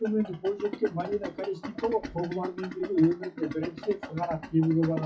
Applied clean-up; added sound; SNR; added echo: classical method WPE with log-MMSE.